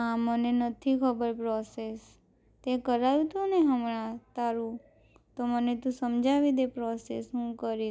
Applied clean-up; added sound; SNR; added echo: none; none; none; none.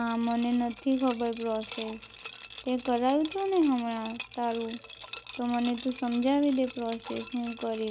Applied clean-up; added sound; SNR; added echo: none; Liquid; 11 dB; none.